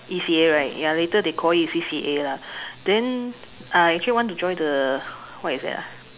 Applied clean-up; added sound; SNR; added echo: none; none; none; none.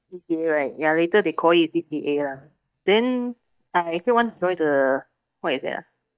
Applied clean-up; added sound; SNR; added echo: neural mask model DeepFilterNet 3.